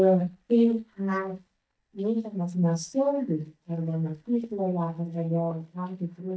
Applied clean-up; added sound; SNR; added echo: neural mask model DeepFilterNet 3.